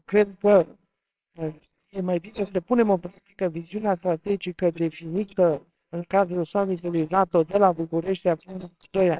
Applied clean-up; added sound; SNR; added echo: neural separator model SepFormer WHAMR!.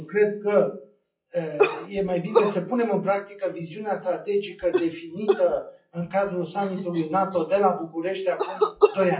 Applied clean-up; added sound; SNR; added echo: classical method WPE with log-MMSE.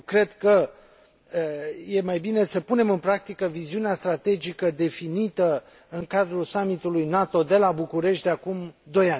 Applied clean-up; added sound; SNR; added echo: none; none; none; none.